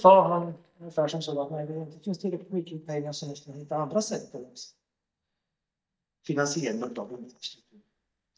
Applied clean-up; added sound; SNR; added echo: neural mask model DeepFilterNet 3.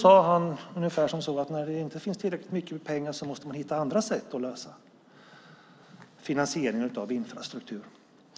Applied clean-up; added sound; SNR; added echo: none; none; none; none.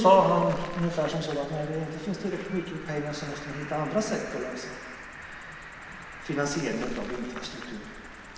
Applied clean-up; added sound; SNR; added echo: none; Cricket; 13 dB; reverberation time 1.4 s.